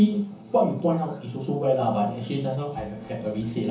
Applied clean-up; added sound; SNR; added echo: none; none; none; reverberation time 0.7 s.